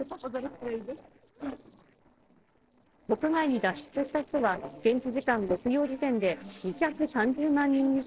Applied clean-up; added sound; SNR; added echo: neural separator model SepFormer DNS4.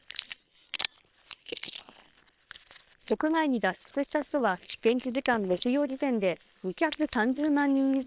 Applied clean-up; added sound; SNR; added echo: neural separator model SepFormer WHAM!.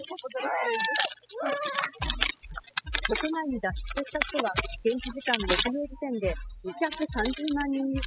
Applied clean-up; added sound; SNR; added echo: classical method spectral subtraction.